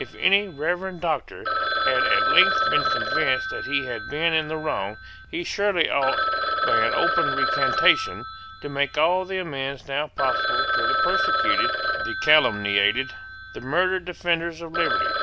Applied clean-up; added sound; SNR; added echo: none; Telephone; 0 dB; none.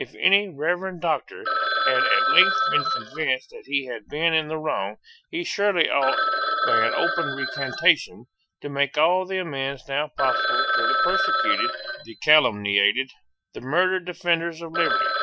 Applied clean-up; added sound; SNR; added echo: classical method Wiener filter.